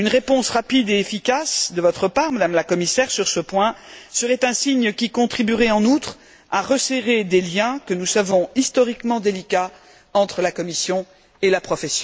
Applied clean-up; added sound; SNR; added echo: none; none; none; none.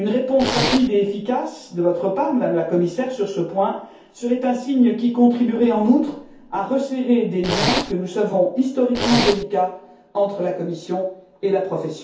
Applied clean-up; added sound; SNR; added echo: none; Zipper (clothing); 1 dB; reverberation time 0.6 s.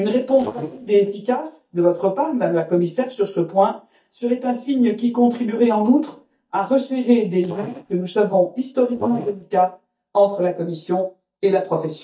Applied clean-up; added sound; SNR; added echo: neural mask model DeepFilterNet 3.